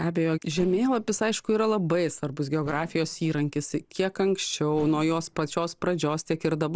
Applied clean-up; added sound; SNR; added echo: neural separator model SepFormer DNS4.